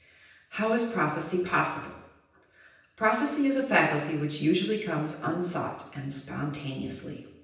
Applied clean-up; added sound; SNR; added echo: none; none; none; reverberation time 0.9 s.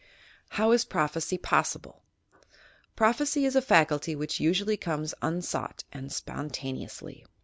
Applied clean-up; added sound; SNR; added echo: none; none; none; none.